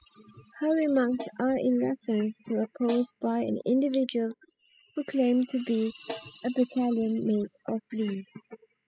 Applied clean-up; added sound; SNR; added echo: classical method spectral subtraction.